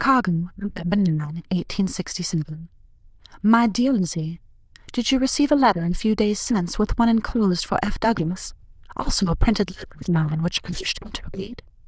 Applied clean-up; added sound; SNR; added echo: neural diffusion model UNIVERSE++.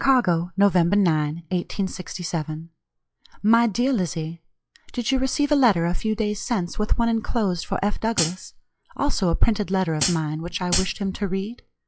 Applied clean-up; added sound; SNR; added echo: classical method log-MMSE.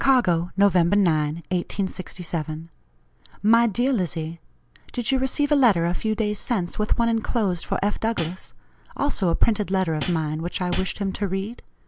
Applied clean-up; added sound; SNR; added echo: none; Hi-hat; 5 dB; none.